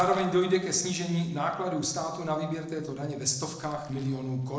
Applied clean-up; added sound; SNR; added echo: neural separator model SepFormer DNS4.